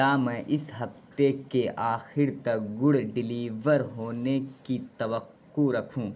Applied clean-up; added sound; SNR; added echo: none; none; none; none.